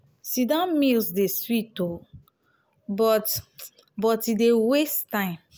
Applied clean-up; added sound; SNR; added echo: none; none; none; none.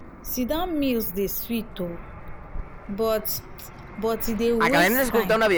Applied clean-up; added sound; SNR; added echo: none; Fixed-wing aircraft, airplane; 0 dB; none.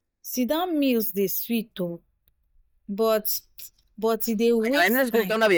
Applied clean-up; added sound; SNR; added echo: neural mask model DeepFilterNet 3.